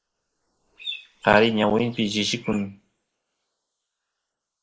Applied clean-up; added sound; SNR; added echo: neural mask model Resemble Enhance denoiser.